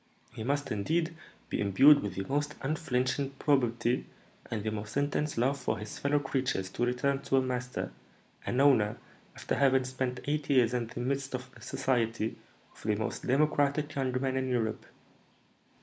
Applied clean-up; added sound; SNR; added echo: none; none; none; none.